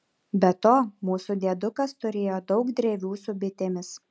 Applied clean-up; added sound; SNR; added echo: none; none; none; none.